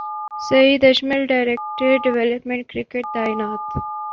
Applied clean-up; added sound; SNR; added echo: none; Telephone; 11 dB; none.